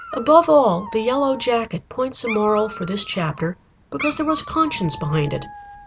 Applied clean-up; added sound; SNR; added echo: none; Dog; 15 dB; none.